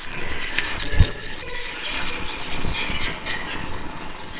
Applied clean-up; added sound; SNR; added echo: neural separator model SepFormer WHAMR!.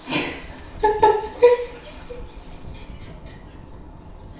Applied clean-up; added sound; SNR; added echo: none; Bus; 16 dB; reverberation time 0.6 s.